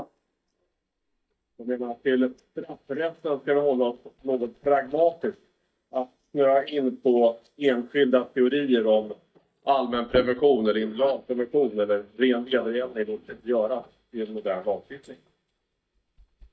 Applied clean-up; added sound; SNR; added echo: neural mask model DeepFilterNet 3.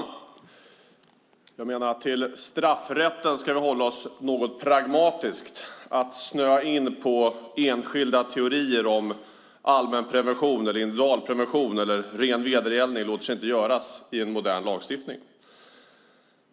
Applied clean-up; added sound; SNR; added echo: none; none; none; none.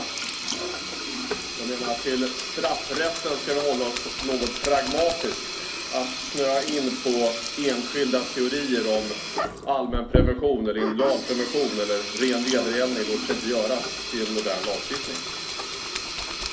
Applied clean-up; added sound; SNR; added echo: none; Sink (filling or washing); 4 dB; reverberation time 0.3 s.